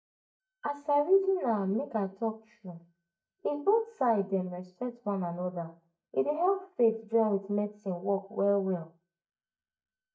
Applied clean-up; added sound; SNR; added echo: neural mask model DeepFilterNet 3.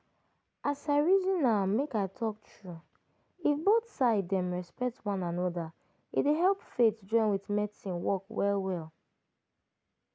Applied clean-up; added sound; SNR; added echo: none; none; none; none.